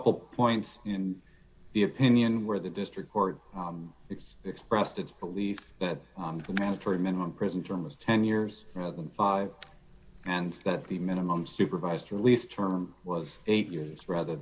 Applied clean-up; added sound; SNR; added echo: none; none; none; none.